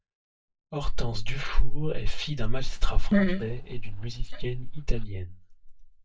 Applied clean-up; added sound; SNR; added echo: neural mask model DeepFilterNet 3.